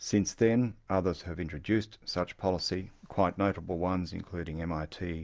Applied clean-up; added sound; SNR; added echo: none; none; none; none.